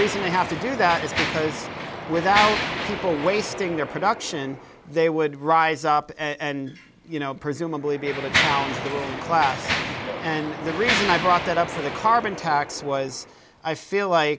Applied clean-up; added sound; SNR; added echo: none; Mechanisms; 6 dB; none.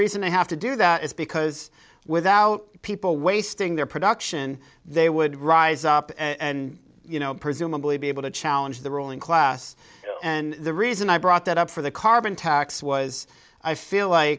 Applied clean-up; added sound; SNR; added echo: none; none; none; none.